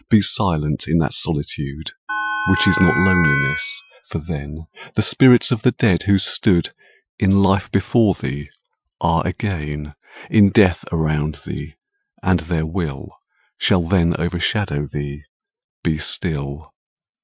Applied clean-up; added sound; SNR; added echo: classical method Wiener filter.